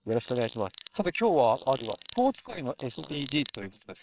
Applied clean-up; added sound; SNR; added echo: neural separator model SepFormer WHAMR!.